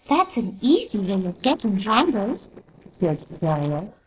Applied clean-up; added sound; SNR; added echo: neural separator model SepFormer DNS4.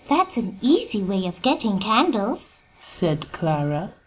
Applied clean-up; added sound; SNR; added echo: none; none; none; none.